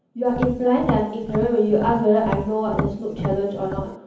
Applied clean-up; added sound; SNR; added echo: none; Tap; 7 dB; reverberation time 0.7 s.